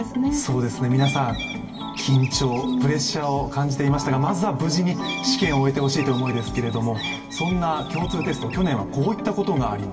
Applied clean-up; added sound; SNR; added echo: none; Bird; 14 dB; reverberation time 2.0 s.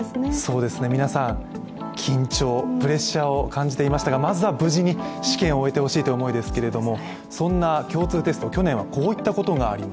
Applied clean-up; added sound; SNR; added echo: none; none; none; none.